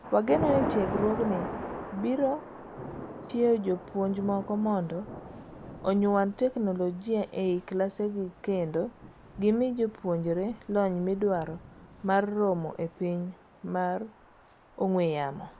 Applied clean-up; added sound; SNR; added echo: none; Thunder / Rain; 11 dB; none.